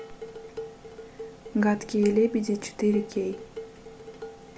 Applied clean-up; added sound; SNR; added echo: none; Dishes, pots, and pans; 13 dB; none.